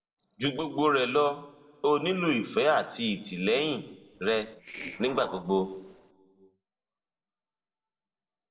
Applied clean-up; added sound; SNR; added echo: neural separator model SepFormer DNS4.